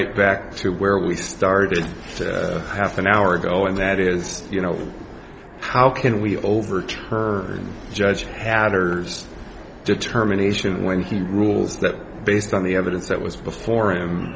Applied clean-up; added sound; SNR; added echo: none; Train; 19 dB; none.